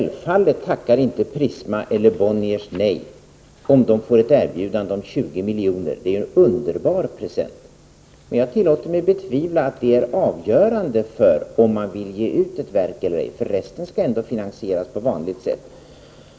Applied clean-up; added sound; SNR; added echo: none; none; none; none.